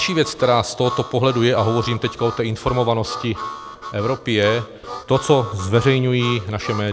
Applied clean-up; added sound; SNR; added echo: none; Harmonica; 12 dB; none.